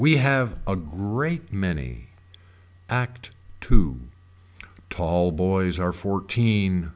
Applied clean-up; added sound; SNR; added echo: none; none; none; none.